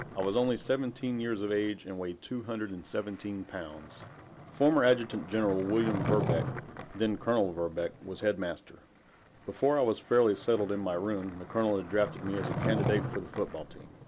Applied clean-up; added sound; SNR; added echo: none; Skateboard; 8 dB; none.